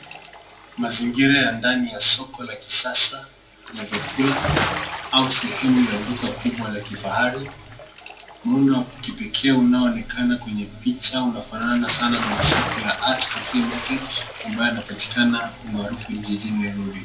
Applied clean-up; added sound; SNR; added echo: none; Bathtub (filling or washing) / Splash, splatter; 9 dB; reverberation time 0.2 s.